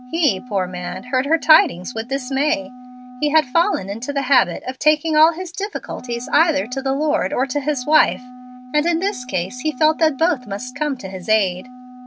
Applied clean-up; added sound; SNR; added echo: none; Wind instrument, woodwind instrument; 18 dB; none.